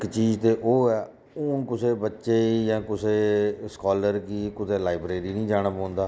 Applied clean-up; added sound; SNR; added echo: none; none; none; none.